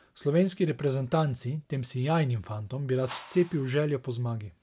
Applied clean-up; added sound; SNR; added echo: none; Whoosh, swoosh, swish; 18 dB; none.